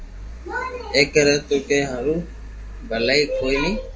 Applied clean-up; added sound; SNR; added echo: none; Car; 14 dB; reverberation time 0.2 s.